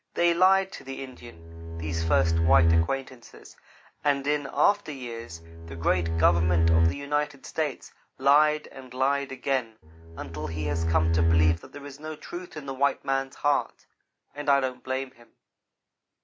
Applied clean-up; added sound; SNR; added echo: none; Bowed string instrument; -4 dB; none.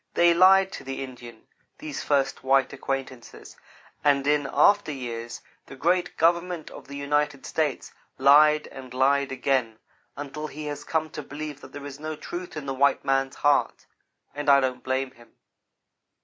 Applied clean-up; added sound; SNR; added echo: none; none; none; none.